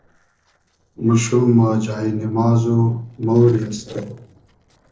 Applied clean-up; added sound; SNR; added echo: neural separator model SepFormer DNS4.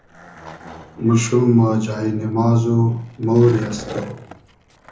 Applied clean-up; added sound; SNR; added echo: none; Skateboard; 18 dB; reverberation time 0.7 s.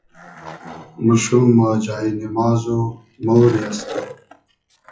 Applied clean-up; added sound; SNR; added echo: classical method WPE with log-MMSE.